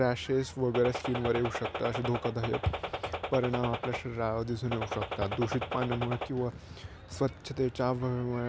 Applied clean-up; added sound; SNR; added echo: none; Gunshot, gunfire; 5 dB; none.